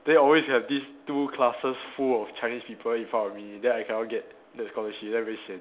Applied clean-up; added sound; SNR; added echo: none; none; none; none.